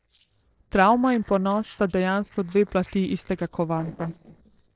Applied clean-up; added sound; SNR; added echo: neural separator model SepFormer DNS4.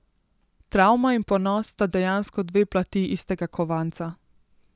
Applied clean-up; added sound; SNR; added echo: none; none; none; none.